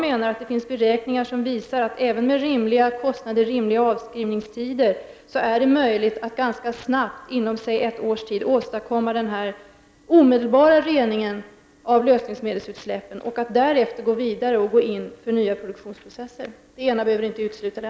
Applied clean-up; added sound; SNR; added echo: none; none; none; none.